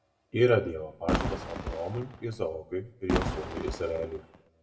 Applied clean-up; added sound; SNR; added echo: none; Fireworks; 2 dB; reverberation time 0.6 s.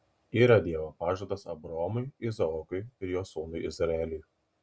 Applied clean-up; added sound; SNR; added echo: none; none; none; none.